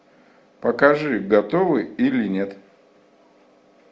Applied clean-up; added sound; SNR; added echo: none; none; none; none.